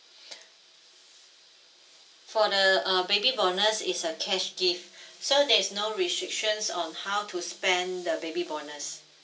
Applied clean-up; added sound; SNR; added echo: none; none; none; reverberation time 0.2 s.